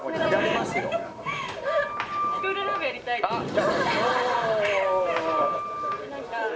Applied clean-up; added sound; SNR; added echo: none; Sliding door; 5 dB; reverberation time 1.3 s.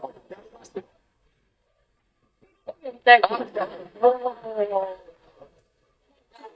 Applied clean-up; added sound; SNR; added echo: neural mask model DeepFilterNet 3.